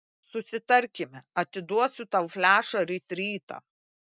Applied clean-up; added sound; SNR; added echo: none; none; none; none.